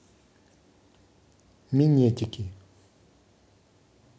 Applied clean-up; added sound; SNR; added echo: none; none; none; none.